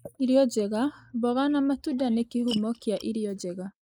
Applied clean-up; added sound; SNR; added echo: neural mask model Resemble Enhance denoiser.